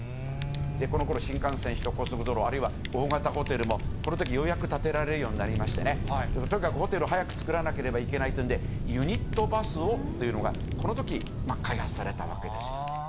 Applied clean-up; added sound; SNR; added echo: none; Fire; 2 dB; none.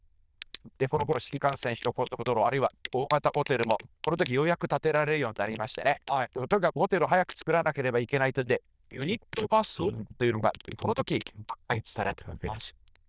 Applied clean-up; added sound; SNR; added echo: neural diffusion model UNIVERSE++.